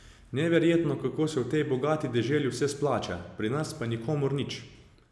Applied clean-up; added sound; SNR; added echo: none; none; none; none.